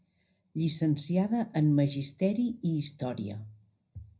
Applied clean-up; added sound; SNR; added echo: none; none; none; reverberation time 0.4 s.